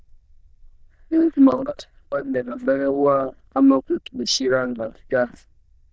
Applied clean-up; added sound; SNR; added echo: neural diffusion model UNIVERSE++.